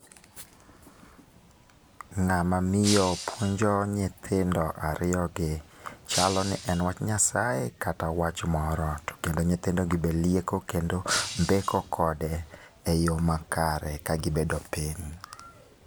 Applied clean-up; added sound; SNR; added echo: none; Shatter; 7 dB; none.